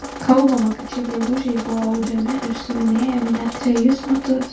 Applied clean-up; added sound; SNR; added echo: none; Drip; 11 dB; reverberation time 0.2 s.